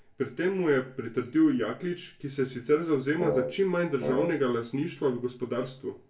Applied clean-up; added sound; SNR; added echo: none; Wind instrument, woodwind instrument; 4 dB; reverberation time 0.2 s.